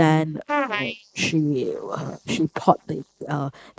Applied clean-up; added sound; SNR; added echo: neural mask model Resemble Enhance denoiser.